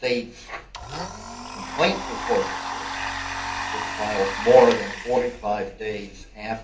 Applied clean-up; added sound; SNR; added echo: none; Domestic sounds, home sounds; 8 dB; reverberation time 0.3 s.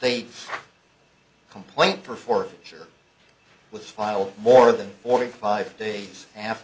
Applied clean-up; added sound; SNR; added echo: none; none; none; none.